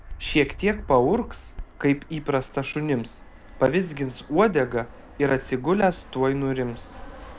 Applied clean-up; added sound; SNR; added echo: none; Fixed-wing aircraft, airplane; 16 dB; none.